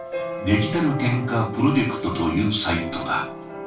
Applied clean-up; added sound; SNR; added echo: none; none; none; reverberation time 0.3 s.